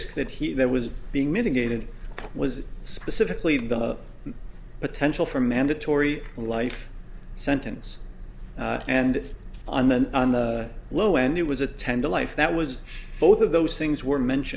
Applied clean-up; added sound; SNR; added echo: none; none; none; none.